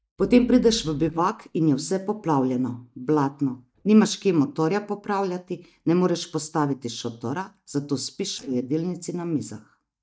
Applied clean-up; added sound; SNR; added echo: neural mask model DeepFilterNet 3.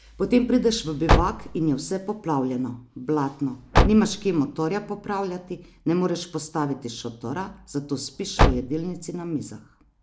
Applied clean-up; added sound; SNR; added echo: none; Car; -1 dB; none.